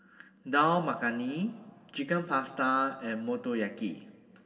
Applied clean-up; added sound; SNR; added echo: none; none; none; reverberation time 3.0 s.